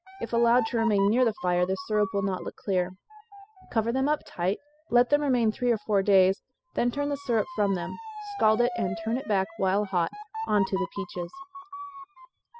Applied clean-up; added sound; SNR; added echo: classical method spectral subtraction.